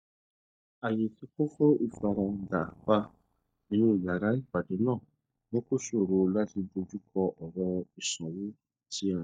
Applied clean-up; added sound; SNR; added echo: neural mask model DeepFilterNet 3.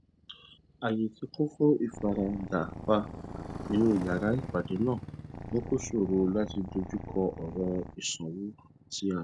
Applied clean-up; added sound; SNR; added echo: none; Purr + Motorcycle; 11 dB; none.